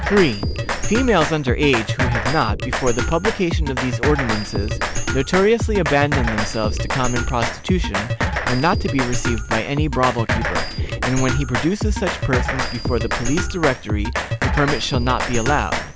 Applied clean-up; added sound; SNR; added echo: none; Drum kit; 1 dB; none.